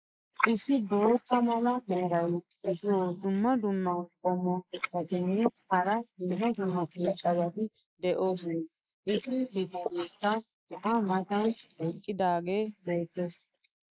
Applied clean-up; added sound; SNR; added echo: neural mask model Resemble Enhance denoiser.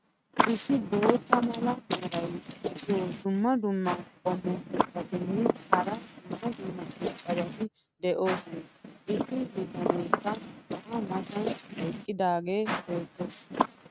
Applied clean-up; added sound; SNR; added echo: neural mask model RNNoise.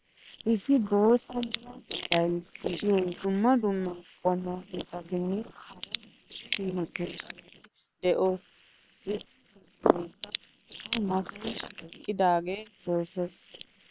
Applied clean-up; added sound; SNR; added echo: neural separator model SepFormer WHAM!.